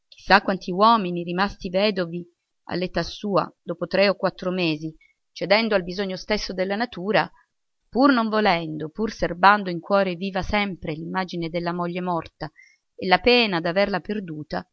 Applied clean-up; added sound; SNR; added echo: none; none; none; none.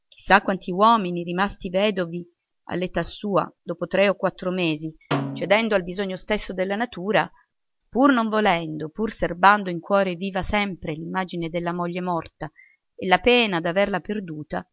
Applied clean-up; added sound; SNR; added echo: none; Snare drum; 11 dB; none.